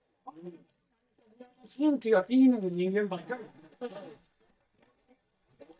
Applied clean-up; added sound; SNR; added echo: neural mask model DeepFilterNet 3.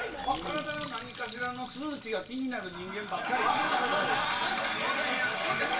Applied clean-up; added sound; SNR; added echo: none; Trickle, dribble / Bathtub (filling or washing) / Sink (filling or washing) / Gurgling / Splash, splatter; 15 dB; reverberation time 0.2 s.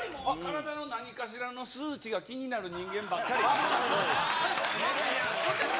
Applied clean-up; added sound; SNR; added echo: none; none; none; none.